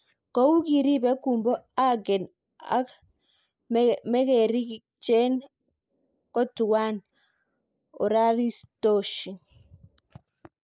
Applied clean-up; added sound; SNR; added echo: neural mask model Resemble Enhance denoiser.